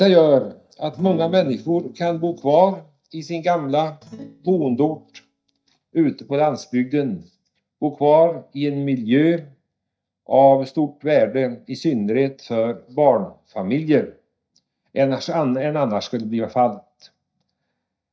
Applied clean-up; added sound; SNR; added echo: neural mask model DeepFilterNet 3.